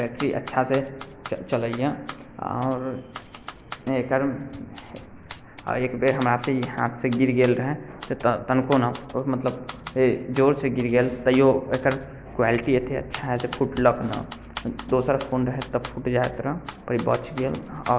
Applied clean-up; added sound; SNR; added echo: none; Typewriter; 15 dB; none.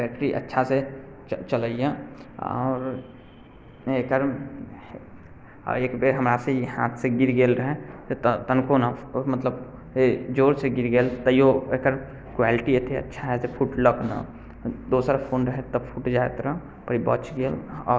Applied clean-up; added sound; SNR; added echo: none; none; none; none.